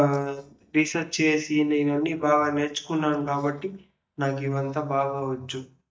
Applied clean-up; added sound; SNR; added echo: neural mask model DeepFilterNet 3.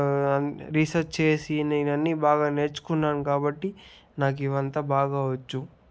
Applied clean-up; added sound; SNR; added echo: none; none; none; none.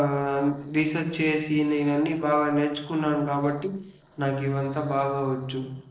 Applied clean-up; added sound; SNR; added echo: neural separator model SepFormer DNS4.